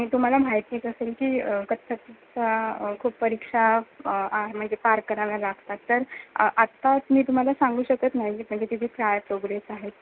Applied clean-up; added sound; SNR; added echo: none; none; none; none.